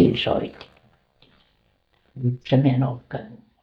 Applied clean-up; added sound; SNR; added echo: neural mask model DeepFilterNet 3.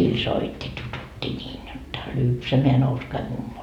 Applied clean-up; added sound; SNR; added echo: none; none; none; none.